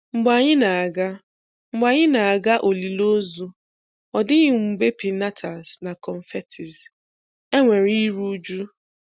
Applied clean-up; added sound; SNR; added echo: none; none; none; none.